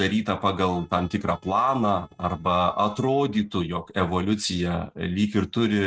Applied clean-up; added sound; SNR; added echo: neural mask model RNNoise.